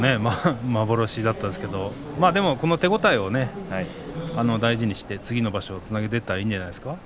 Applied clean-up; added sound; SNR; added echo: none; none; none; none.